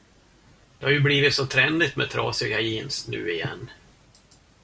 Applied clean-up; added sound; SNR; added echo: none; none; none; none.